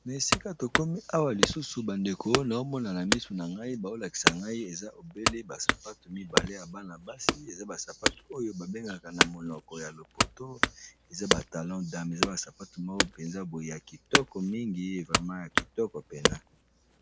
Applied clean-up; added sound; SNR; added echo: none; Wood / Domestic sounds, home sounds; -2 dB; none.